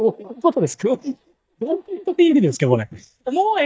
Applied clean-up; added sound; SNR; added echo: neural mask model DeepFilterNet 3.